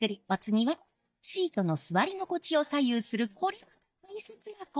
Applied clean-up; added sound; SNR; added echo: neural mask model DeepFilterNet 3.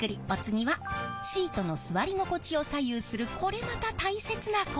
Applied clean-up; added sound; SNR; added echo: none; none; none; none.